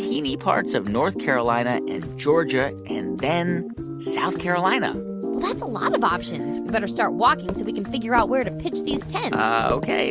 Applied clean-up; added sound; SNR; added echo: none; none; none; none.